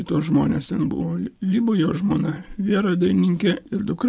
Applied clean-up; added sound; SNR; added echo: none; none; none; none.